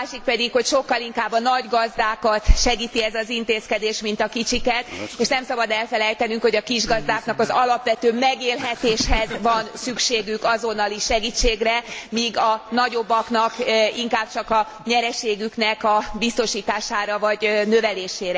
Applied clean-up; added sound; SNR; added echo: none; none; none; none.